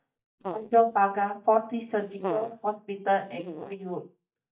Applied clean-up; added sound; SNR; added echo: neural mask model DeepFilterNet 3.